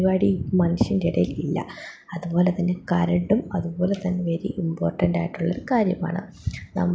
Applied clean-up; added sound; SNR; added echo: none; none; none; none.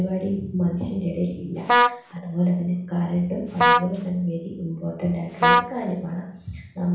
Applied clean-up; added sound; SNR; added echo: none; Vehicle horn, car horn, honking; -2 dB; reverberation time 0.7 s.